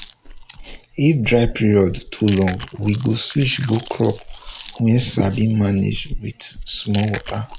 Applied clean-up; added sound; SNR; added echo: none; Chewing, mastication; 12 dB; none.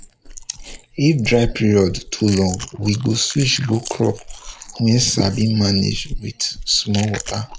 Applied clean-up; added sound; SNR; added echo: neural mask model Resemble Enhance denoiser.